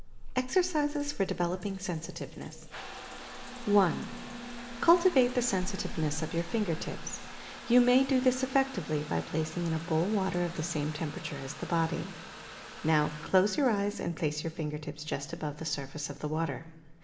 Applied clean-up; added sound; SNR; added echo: none; Trickle, dribble / Bathtub (filling or washing) / Water tap, faucet; 12 dB; reverberation time 1.0 s.